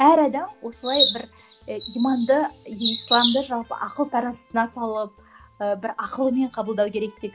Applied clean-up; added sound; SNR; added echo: none; Chirp, tweet; 2 dB; none.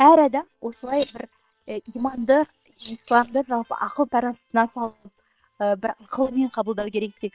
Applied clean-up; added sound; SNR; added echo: neural separator model SepFormer WHAM!.